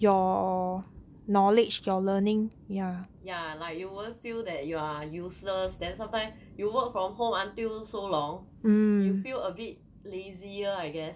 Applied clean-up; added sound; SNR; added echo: none; none; none; none.